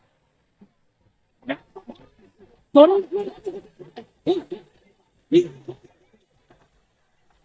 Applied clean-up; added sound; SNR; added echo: neural mask model DeepFilterNet 3.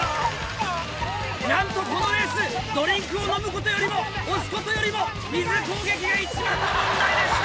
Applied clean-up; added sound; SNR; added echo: none; none; none; none.